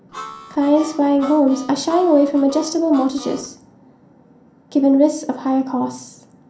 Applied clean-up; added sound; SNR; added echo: none; Harmonica; 17 dB; reverberation time 0.6 s.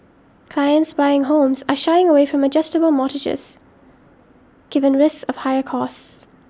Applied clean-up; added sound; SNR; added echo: none; none; none; none.